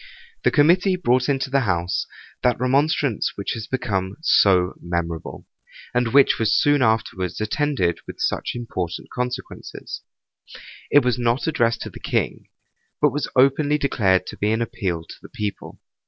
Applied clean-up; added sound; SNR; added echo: none; none; none; none.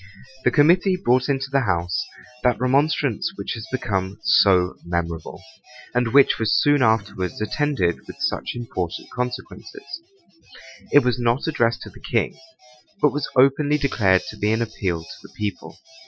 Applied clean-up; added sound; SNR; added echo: classical method Wiener filter.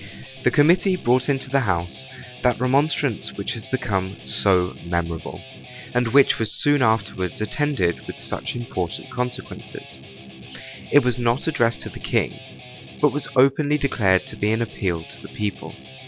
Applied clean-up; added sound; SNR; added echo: none; Guitar; 15 dB; none.